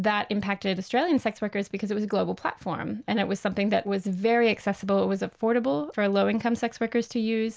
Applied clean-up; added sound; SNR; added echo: none; none; none; none.